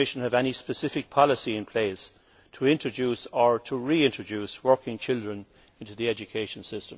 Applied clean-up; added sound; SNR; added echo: none; none; none; none.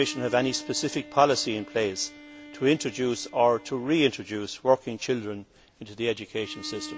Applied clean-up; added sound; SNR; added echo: none; Bowed string instrument; 18 dB; none.